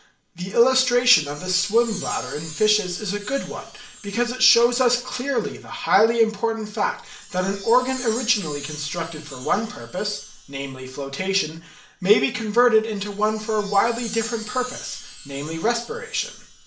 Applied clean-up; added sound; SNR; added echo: none; Chime; 16 dB; reverberation time 0.4 s.